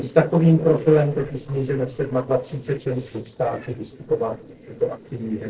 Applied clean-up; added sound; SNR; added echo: neural separator model SepFormer DNS4.